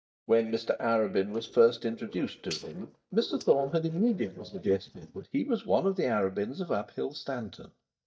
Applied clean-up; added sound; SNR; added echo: neural mask model DeepFilterNet 3.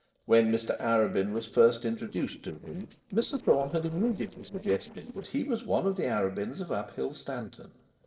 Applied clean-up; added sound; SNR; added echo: neural separator model SepFormer DNS4.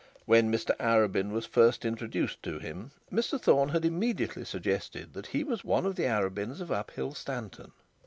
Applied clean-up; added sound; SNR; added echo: none; none; none; none.